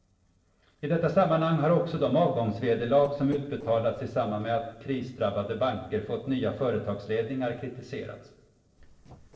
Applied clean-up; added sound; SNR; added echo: neural separator model SepFormer DNS4.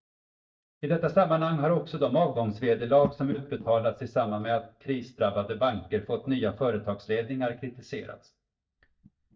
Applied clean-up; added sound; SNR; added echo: neural mask model DeepFilterNet 3.